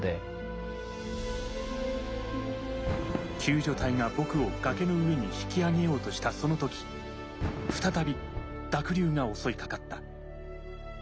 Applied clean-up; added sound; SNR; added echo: none; Fireworks; 12 dB; none.